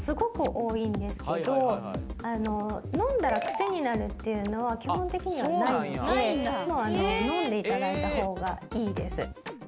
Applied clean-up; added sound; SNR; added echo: none; none; none; none.